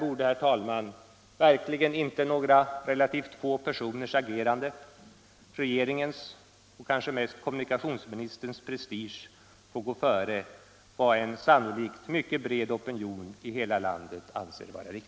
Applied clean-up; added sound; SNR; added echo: none; none; none; none.